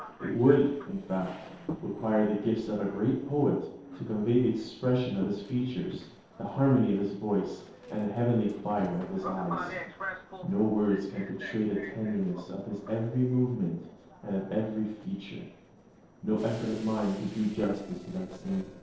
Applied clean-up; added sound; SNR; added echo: neural separator model SepFormer DNS4.